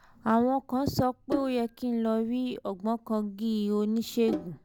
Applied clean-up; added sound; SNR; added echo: none; Sink (filling or washing); 13 dB; none.